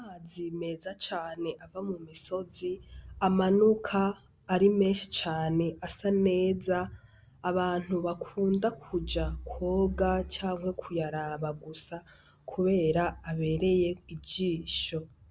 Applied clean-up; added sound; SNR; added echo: none; none; none; none.